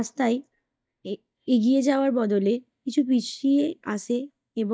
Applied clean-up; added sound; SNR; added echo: neural mask model DeepFilterNet 3.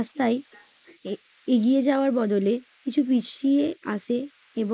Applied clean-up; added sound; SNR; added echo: neural mask model Resemble Enhance denoiser.